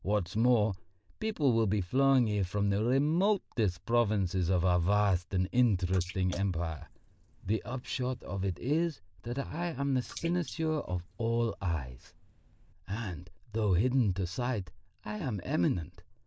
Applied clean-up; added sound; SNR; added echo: neural mask model Resemble Enhance denoiser.